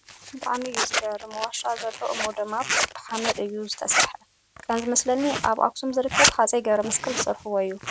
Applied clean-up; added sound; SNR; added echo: none; Zipper (clothing); 3 dB; none.